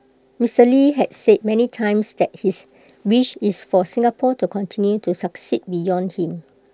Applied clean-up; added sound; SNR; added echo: none; none; none; none.